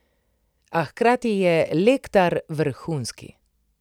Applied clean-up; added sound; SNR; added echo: none; none; none; none.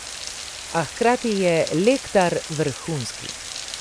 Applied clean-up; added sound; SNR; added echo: none; Rain; 11 dB; none.